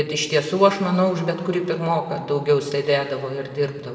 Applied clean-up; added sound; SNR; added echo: none; none; none; reverberation time 1.9 s.